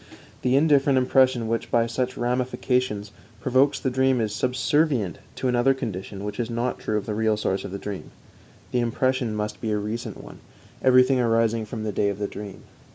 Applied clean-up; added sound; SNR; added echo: none; none; none; none.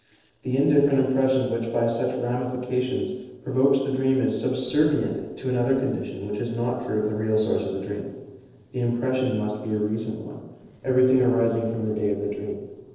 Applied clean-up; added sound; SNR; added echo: neural separator model SepFormer DNS4.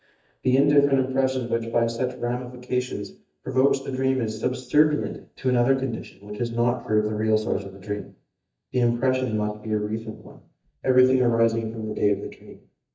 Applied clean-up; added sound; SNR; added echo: neural mask model DeepFilterNet 3.